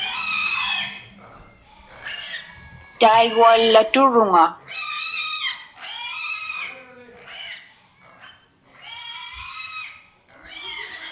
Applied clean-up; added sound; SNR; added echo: none; Livestock, farm animals, working animals; 9 dB; none.